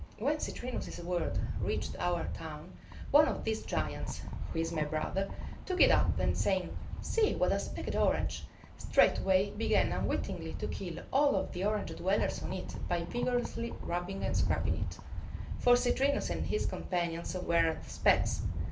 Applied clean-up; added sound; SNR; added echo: none; Rattle; 2 dB; reverberation time 0.3 s.